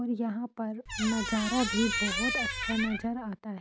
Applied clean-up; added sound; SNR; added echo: none; Squeak; 2 dB; none.